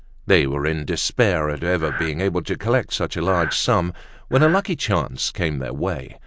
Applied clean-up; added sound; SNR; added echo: none; Breathing; 7 dB; none.